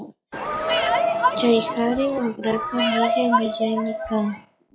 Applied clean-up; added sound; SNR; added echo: classical method log-MMSE.